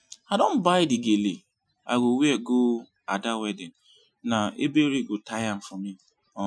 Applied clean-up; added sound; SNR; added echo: classical method Wiener filter.